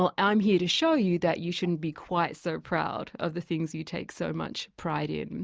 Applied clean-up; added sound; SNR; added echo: none; none; none; none.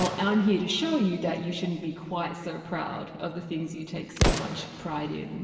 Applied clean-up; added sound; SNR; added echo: none; Explosion; 5 dB; reverberation time 1.9 s.